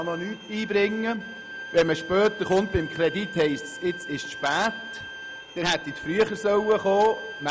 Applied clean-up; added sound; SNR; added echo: none; Bowed string instrument; 12 dB; none.